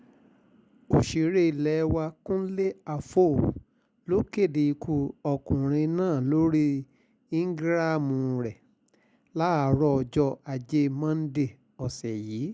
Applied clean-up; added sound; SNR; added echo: none; none; none; none.